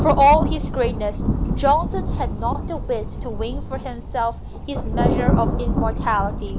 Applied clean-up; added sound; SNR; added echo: none; Thunder; 0 dB; none.